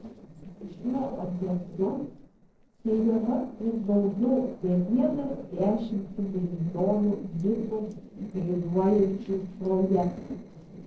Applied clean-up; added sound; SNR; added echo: neural separator model SepFormer DNS4.